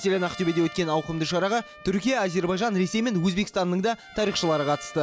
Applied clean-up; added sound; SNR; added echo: none; Trumpet + Bowed string instrument; 18 dB; none.